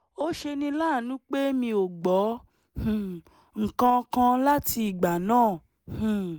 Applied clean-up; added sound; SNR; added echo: none; none; none; none.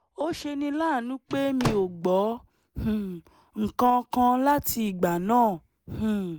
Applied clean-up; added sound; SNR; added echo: none; Slam / Microwave oven; 7 dB; none.